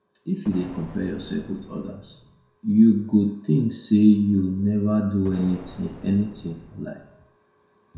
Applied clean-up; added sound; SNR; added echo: none; Explosion; 20 dB; reverberation time 0.6 s.